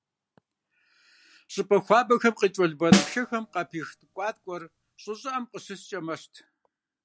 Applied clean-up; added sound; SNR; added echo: none; Snare drum; -1 dB; none.